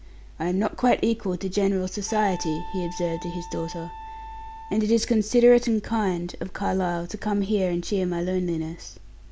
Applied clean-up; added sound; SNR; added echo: none; Wind instrument, woodwind instrument; 15 dB; none.